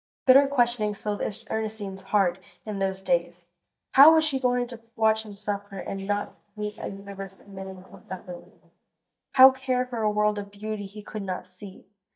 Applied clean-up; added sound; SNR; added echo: neural mask model DeepFilterNet 3.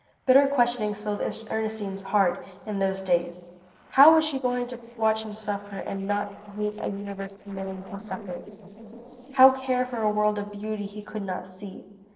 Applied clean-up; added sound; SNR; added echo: neural separator model SepFormer DNS4.